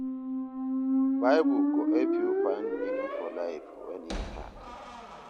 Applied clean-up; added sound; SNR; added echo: none; Squeak; -4 dB; none.